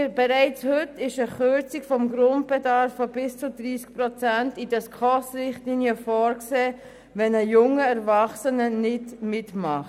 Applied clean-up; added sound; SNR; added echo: none; none; none; none.